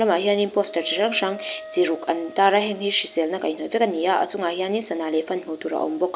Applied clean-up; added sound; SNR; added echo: none; Wind instrument, woodwind instrument; 19 dB; none.